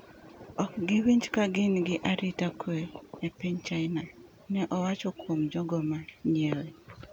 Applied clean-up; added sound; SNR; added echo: none; none; none; none.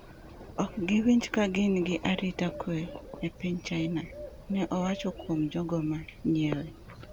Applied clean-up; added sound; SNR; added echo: none; Bird; 17 dB; none.